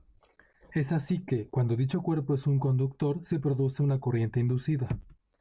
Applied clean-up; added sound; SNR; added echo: none; none; none; none.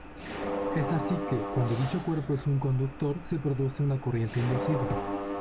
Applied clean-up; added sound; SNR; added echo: none; Mechanisms; 5 dB; none.